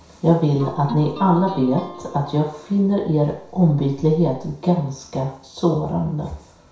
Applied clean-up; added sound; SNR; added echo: none; Guitar; 16 dB; reverberation time 0.6 s.